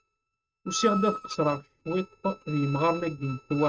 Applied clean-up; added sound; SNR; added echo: neural mask model RNNoise.